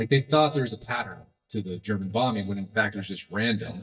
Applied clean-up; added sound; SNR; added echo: neural mask model DeepFilterNet 3.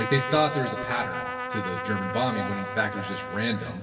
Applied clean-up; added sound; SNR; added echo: none; Trumpet; 5 dB; reverberation time 1.9 s.